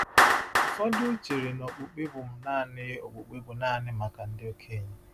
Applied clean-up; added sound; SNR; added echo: none; Clapping; -3 dB; none.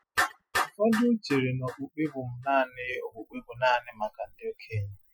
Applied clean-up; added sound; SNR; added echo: classical method Wiener filter.